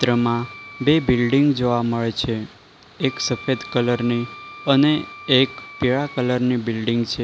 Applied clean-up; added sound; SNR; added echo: none; Wind instrument, woodwind instrument; 19 dB; none.